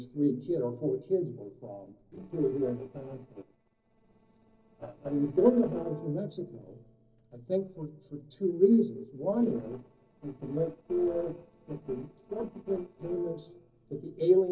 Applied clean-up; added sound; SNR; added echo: neural separator model SepFormer DNS4.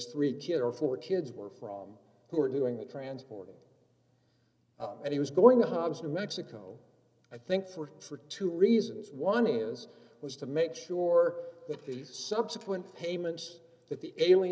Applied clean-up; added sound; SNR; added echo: none; none; none; none.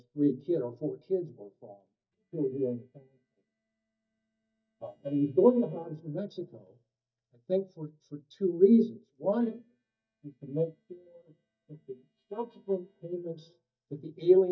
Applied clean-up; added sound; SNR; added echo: neural mask model DeepFilterNet 3.